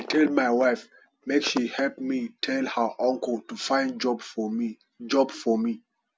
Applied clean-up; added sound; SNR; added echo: none; none; none; none.